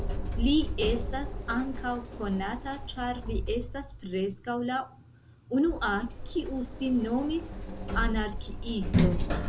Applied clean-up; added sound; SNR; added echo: none; Sliding door; 1 dB; none.